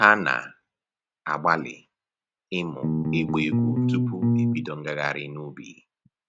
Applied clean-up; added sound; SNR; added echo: none; Bass guitar; -5 dB; none.